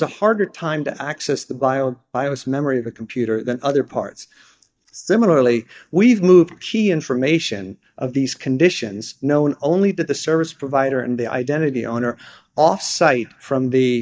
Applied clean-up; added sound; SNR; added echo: neural mask model DeepFilterNet 3.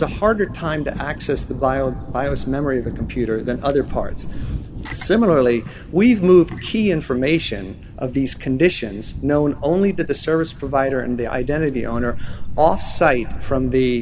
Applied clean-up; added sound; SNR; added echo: none; Thunder; 9 dB; none.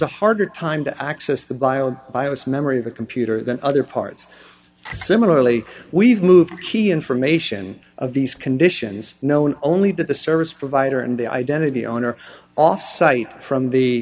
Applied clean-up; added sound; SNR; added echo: none; none; none; none.